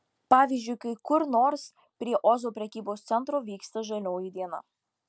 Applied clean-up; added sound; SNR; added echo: none; none; none; none.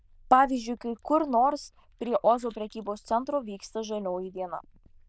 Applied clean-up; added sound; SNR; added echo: neural diffusion model UNIVERSE++.